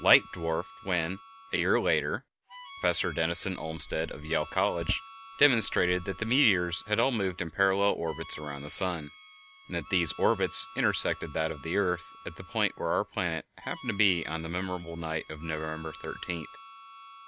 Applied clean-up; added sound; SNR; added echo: none; Harmonica + Bird; 18 dB; none.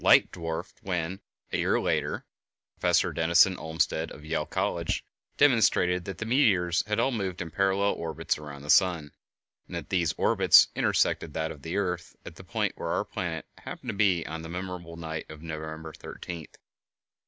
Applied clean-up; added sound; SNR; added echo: none; none; none; none.